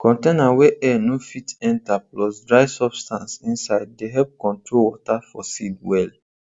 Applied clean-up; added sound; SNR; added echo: none; none; none; none.